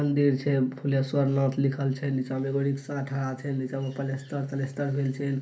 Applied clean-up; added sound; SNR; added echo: none; none; none; reverberation time 0.3 s.